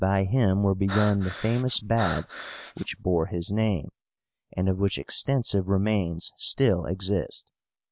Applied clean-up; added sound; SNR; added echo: none; Breathing; 11 dB; none.